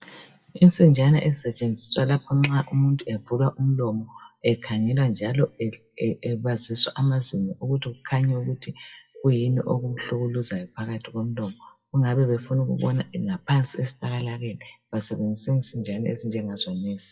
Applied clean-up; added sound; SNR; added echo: classical method WPE with log-MMSE.